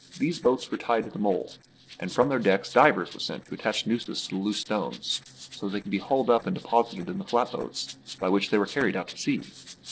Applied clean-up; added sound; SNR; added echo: neural separator model SepFormer DNS4.